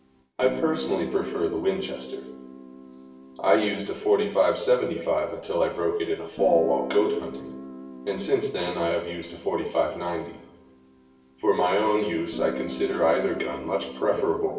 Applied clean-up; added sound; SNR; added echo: none; Guitar; 14 dB; reverberation time 0.8 s.